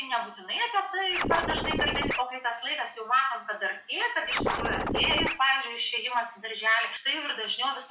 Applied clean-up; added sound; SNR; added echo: none; Scratching (performance technique); 0 dB; none.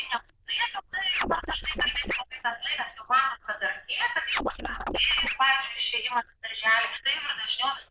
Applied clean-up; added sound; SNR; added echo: neural diffusion model UNIVERSE++.